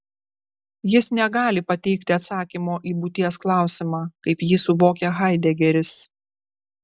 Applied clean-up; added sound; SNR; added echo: none; none; none; none.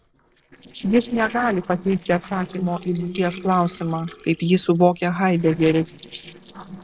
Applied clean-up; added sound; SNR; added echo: neural separator model SepFormer DNS4.